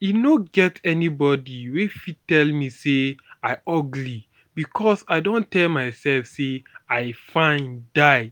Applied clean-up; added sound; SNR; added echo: none; none; none; none.